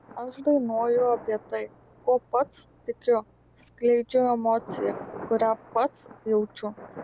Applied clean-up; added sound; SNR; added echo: none; Thunder; 17 dB; none.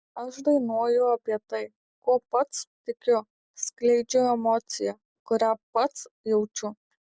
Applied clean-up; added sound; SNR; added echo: none; none; none; none.